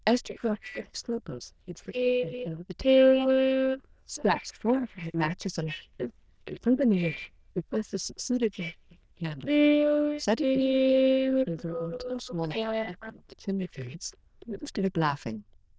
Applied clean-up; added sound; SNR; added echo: neural diffusion model UNIVERSE++.